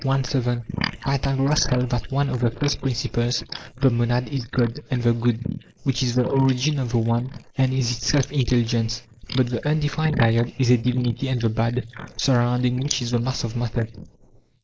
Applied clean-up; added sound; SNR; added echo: neural mask model Resemble Enhance denoiser.